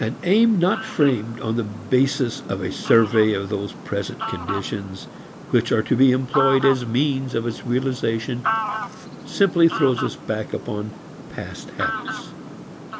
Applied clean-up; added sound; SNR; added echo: none; Fowl; 9 dB; none.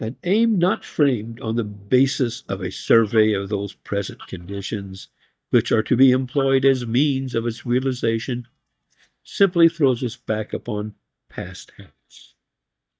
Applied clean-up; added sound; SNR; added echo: neural mask model DeepFilterNet 3.